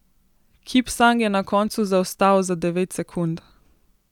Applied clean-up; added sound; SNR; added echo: none; none; none; none.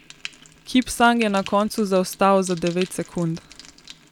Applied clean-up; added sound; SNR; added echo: none; Frying (food); 19 dB; none.